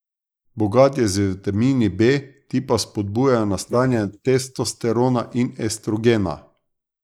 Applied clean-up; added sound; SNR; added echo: neural mask model Resemble Enhance denoiser.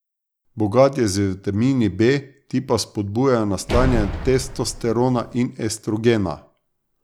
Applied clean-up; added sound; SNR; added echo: none; Slam; 5 dB; none.